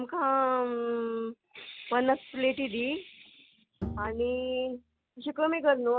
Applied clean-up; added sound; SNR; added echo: none; Bowed string instrument; 11 dB; none.